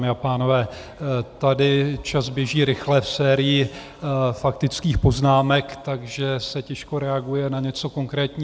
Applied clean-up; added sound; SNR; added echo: none; none; none; none.